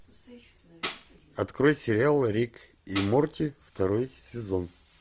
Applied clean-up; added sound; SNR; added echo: none; Tambourine; -4 dB; none.